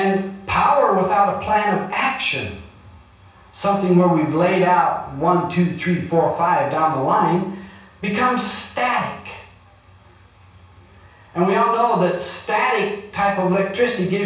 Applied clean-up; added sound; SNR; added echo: none; none; none; reverberation time 0.7 s.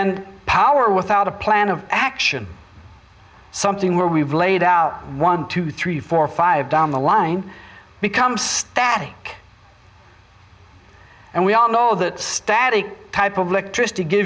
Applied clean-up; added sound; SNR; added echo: none; none; none; none.